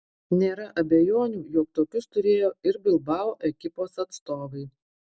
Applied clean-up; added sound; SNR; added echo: none; none; none; none.